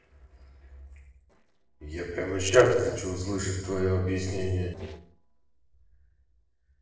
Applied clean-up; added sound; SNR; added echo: neural separator model SepFormer DNS4.